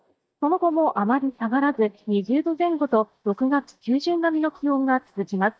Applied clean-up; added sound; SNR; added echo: neural mask model DeepFilterNet 3.